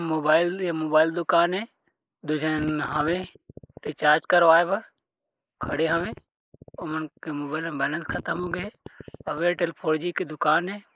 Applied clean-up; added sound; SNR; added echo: neural mask model Resemble Enhance denoiser.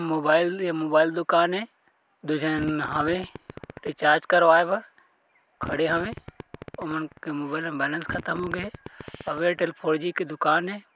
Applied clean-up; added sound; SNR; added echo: none; Fart; 15 dB; none.